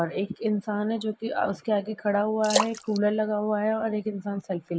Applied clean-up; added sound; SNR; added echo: neural mask model Resemble Enhance denoiser.